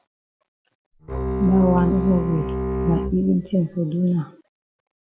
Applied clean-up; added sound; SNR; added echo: none; Bowed string instrument; 3 dB; none.